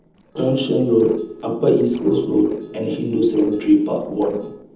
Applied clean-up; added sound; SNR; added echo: neural separator model SepFormer DNS4.